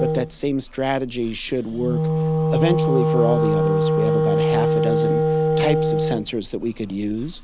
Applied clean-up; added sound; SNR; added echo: none; Wind instrument, woodwind instrument; -4 dB; none.